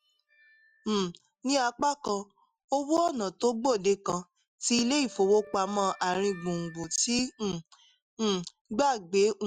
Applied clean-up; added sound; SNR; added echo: classical method Wiener filter.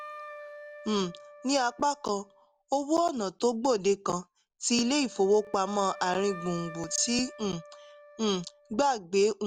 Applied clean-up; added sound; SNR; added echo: none; Wind instrument, woodwind instrument; 18 dB; none.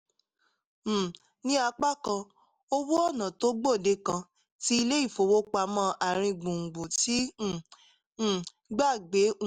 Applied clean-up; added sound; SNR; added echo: none; none; none; none.